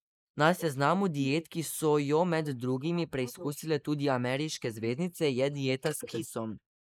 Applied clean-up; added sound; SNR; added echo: neural mask model Resemble Enhance denoiser.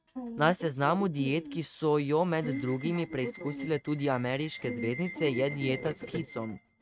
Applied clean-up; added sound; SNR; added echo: neural mask model RNNoise.